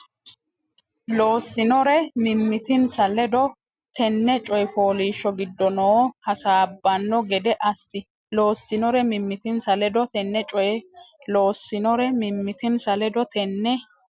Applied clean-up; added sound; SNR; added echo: none; none; none; none.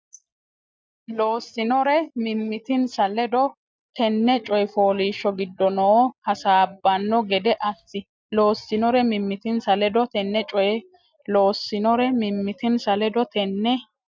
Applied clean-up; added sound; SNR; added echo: neural mask model DeepFilterNet 3.